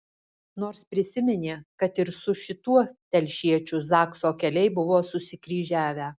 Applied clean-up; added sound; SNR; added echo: none; none; none; none.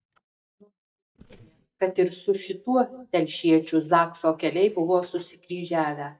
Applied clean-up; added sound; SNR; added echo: neural mask model DeepFilterNet 3.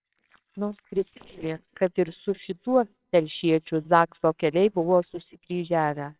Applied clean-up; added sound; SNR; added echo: neural separator model SepFormer WHAMR!.